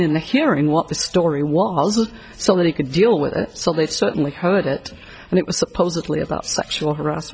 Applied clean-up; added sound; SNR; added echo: none; none; none; none.